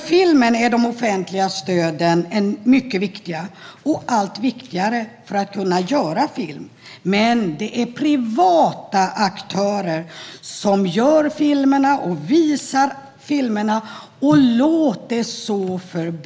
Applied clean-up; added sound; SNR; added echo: none; none; none; none.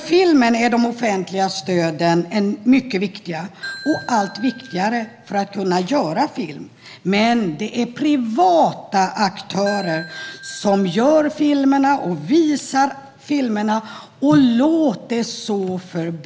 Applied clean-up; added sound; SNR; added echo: none; Ringtone / Bell; 16 dB; none.